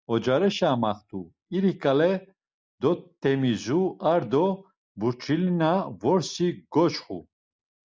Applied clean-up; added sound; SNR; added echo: none; none; none; none.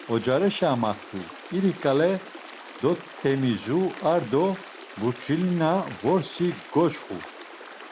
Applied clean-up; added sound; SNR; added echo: none; Stream; 16 dB; none.